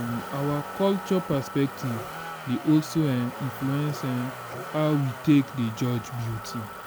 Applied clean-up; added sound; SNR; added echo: none; Motor vehicle (road); 11 dB; none.